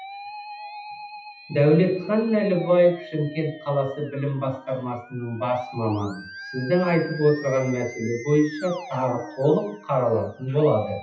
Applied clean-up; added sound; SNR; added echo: classical method WPE with log-MMSE.